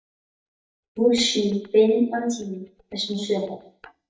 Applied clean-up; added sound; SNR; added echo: neural mask model DeepFilterNet 3.